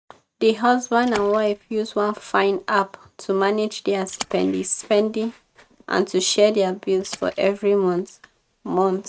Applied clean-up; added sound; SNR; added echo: neural mask model RNNoise.